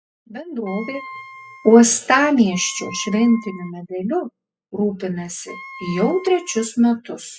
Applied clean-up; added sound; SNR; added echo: classical method spectral subtraction.